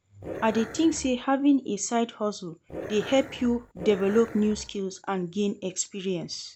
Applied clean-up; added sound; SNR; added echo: none; Growling; 13 dB; none.